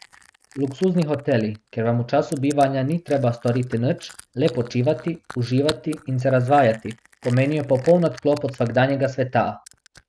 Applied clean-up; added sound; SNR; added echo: neural mask model RNNoise.